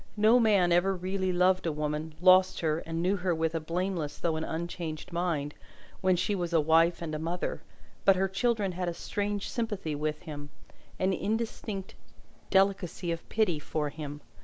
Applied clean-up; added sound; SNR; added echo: none; none; none; none.